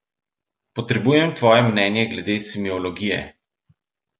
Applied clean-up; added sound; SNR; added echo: none; none; none; none.